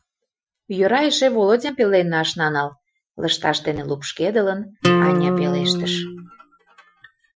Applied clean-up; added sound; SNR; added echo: classical method Wiener filter.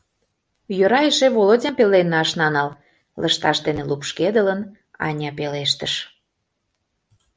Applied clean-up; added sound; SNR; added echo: none; none; none; none.